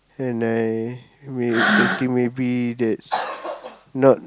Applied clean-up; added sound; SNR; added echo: none; Breathing; 2 dB; none.